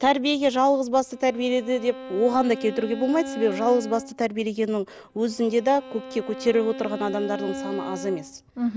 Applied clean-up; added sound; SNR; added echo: none; Bowed string instrument; 12 dB; none.